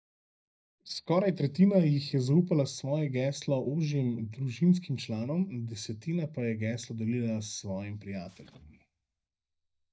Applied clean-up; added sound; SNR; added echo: neural mask model DeepFilterNet 3.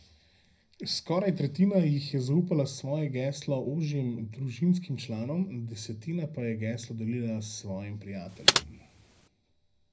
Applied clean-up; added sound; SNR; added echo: none; Computer keyboard; -2 dB; reverberation time 0.4 s.